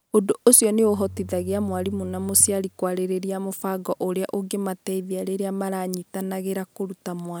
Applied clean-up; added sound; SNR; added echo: none; Bowed string instrument; 16 dB; none.